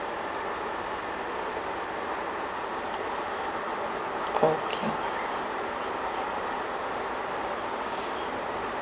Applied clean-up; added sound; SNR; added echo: none; none; none; none.